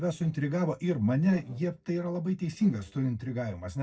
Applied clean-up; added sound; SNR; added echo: neural separator model SepFormer DNS4.